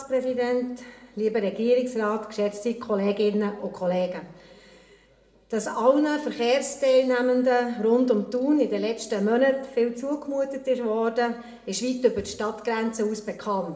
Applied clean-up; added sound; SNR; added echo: none; none; none; reverberation time 0.7 s.